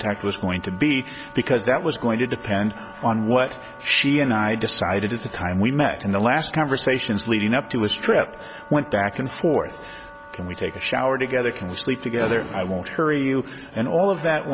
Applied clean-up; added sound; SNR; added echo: none; Wind instrument, woodwind instrument; 20 dB; none.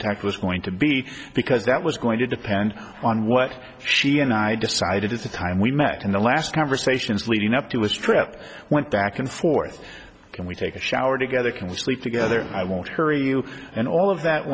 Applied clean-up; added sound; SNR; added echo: none; none; none; none.